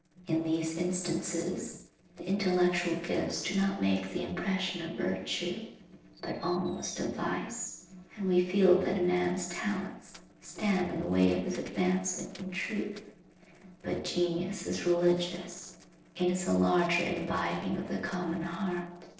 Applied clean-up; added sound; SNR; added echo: neural separator model SepFormer DNS4.